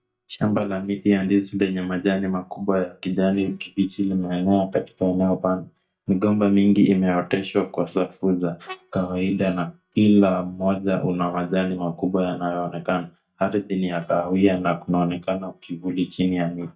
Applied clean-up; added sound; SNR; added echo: neural mask model DeepFilterNet 3.